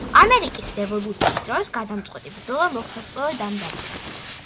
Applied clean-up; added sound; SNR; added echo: none; Tearing; 8 dB; none.